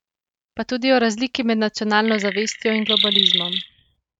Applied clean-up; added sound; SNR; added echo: neural mask model RNNoise.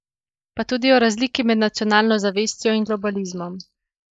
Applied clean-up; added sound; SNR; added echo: neural mask model Resemble Enhance denoiser.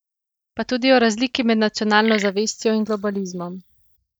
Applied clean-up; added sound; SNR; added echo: neural mask model DeepFilterNet 3.